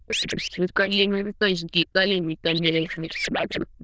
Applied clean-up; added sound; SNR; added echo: neural diffusion model UNIVERSE++.